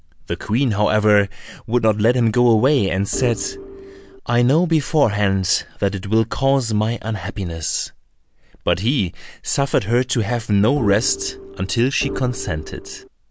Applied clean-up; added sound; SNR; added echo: none; Organ; 11 dB; none.